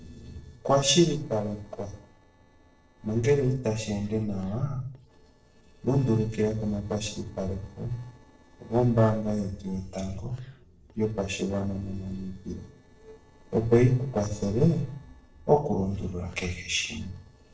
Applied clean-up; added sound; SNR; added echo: neural separator model SepFormer DNS4.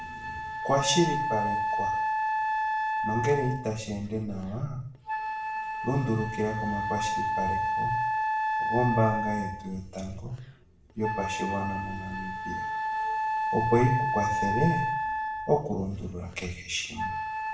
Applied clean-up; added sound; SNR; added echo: none; Wind instrument, woodwind instrument; 0 dB; reverberation time 0.5 s.